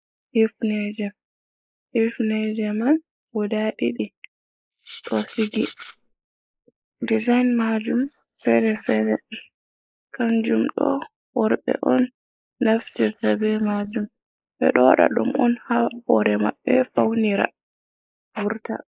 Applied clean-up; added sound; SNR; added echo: neural mask model Resemble Enhance denoiser.